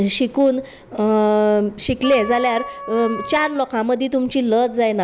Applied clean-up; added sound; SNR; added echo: none; Wind instrument, woodwind instrument; 12 dB; none.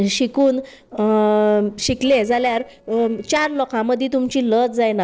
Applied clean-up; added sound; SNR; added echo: neural separator model SepFormer DNS4.